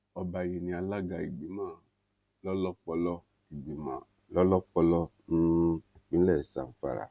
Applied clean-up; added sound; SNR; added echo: none; none; none; none.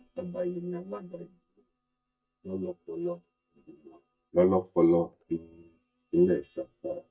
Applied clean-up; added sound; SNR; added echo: neural mask model DeepFilterNet 3.